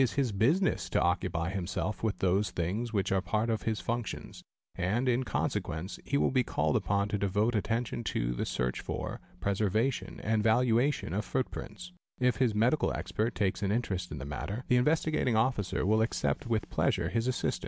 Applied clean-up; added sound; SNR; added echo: none; none; none; none.